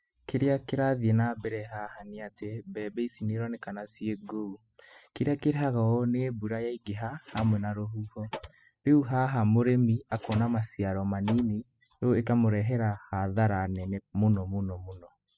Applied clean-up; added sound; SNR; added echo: classical method spectral subtraction.